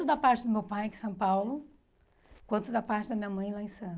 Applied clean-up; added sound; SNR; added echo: none; none; none; none.